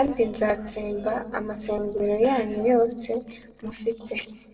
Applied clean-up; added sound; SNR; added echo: neural separator model SepFormer DNS4.